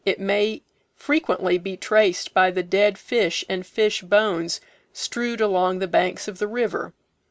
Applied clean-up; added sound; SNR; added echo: none; none; none; none.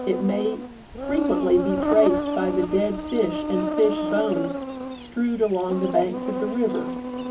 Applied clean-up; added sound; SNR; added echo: none; Insect; 3 dB; reverberation time 0.3 s.